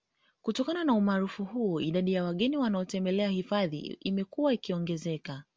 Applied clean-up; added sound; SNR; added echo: none; none; none; none.